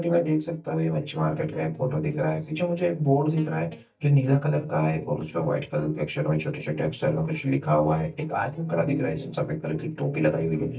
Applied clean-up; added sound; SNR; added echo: neural mask model DeepFilterNet 3.